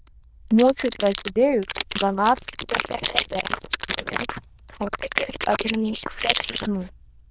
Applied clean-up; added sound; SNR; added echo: neural diffusion model UNIVERSE++.